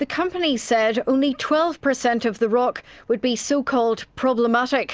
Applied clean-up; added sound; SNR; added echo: none; none; none; none.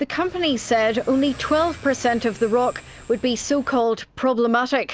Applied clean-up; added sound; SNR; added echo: none; Motorcycle / Accelerating, revving, vroom; 20 dB; none.